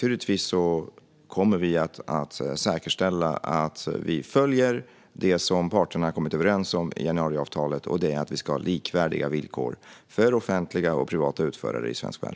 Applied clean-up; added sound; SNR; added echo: none; none; none; none.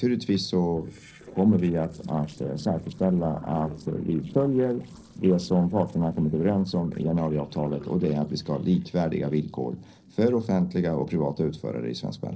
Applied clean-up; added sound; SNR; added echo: neural separator model SepFormer DNS4.